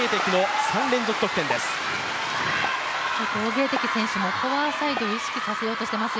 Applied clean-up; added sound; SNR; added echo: none; Explosion; 17 dB; none.